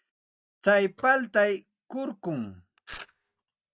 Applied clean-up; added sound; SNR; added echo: neural mask model DeepFilterNet 3.